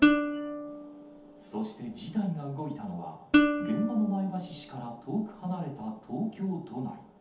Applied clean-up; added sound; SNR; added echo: none; Plucked string instrument; -4 dB; reverberation time 0.6 s.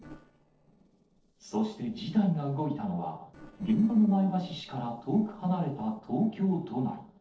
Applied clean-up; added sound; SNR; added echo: neural separator model SepFormer DNS4.